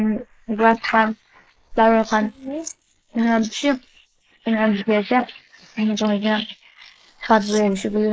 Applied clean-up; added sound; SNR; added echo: neural mask model Resemble Enhance denoiser.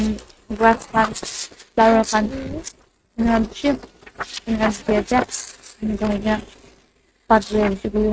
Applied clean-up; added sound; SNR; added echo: neural mask model RNNoise.